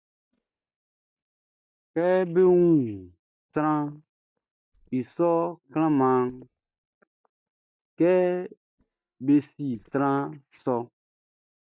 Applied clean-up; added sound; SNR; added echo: neural mask model DeepFilterNet 3.